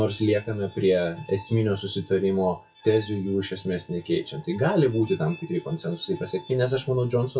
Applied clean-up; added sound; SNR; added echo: classical method WPE with log-MMSE.